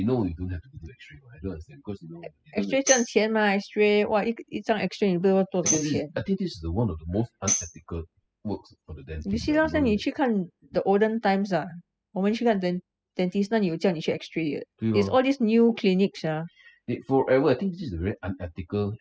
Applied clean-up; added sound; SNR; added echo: classical method spectral subtraction.